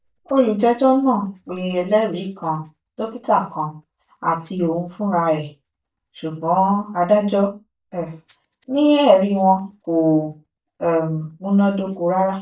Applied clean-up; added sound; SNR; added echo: neural mask model DeepFilterNet 3.